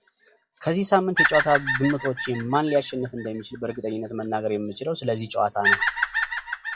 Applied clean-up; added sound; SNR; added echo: classical method log-MMSE.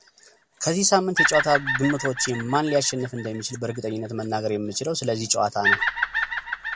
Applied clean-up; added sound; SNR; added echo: none; Bird vocalization, bird call, bird song; 4 dB; none.